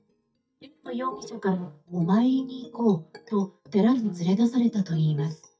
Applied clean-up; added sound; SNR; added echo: neural mask model DeepFilterNet 3.